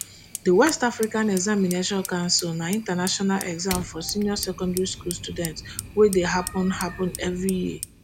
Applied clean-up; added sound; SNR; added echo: none; Fire; 13 dB; none.